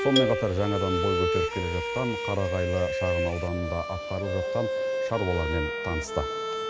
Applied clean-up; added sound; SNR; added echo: none; Marimba, xylophone + Bowed string instrument; 0 dB; none.